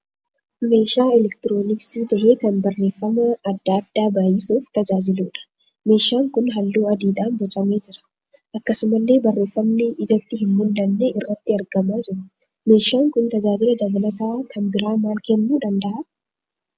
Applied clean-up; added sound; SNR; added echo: none; none; none; none.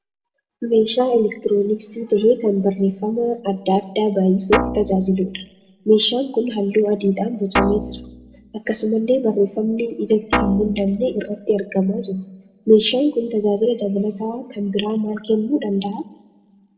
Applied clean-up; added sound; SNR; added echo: none; Guitar; 5 dB; reverberation time 0.5 s.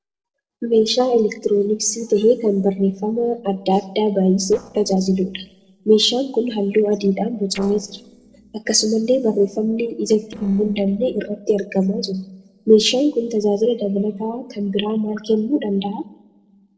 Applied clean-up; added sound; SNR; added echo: neural separator model SepFormer DNS4.